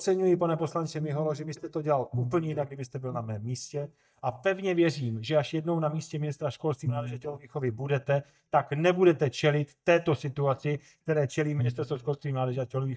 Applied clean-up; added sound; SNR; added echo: neural mask model DeepFilterNet 3.